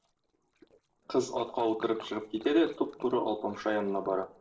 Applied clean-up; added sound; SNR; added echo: neural separator model SepFormer DNS4.